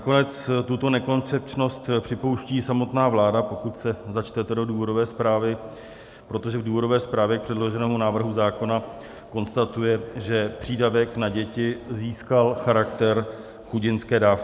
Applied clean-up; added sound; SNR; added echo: none; none; none; none.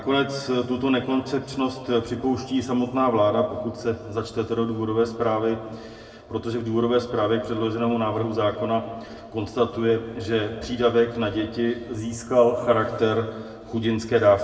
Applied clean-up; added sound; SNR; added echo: none; none; none; reverberation time 1.3 s.